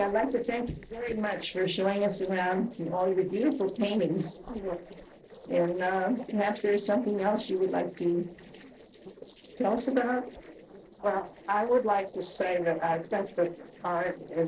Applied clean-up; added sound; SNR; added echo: neural separator model SepFormer DNS4.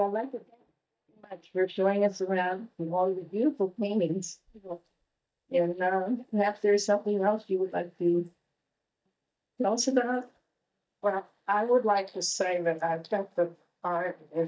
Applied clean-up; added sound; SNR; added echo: neural mask model DeepFilterNet 3.